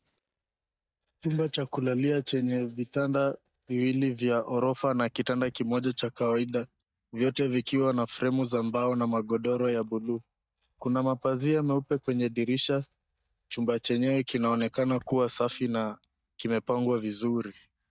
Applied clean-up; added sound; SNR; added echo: neural mask model DeepFilterNet 3.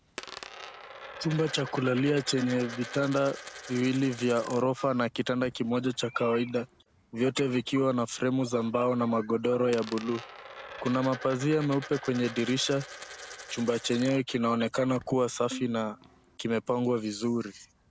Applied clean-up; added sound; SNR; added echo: none; Bowed string instrument + Coin (dropping); 16 dB; none.